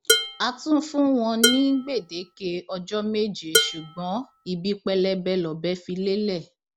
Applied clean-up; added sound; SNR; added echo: none; Dishes, pots, and pans; 1 dB; none.